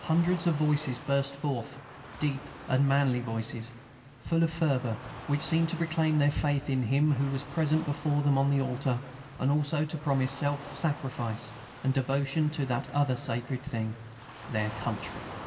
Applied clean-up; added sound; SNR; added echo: none; Waves, surf; 16 dB; reverberation time 2.7 s.